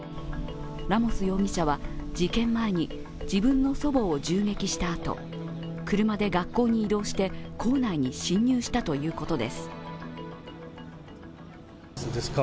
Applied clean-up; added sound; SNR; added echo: none; none; none; none.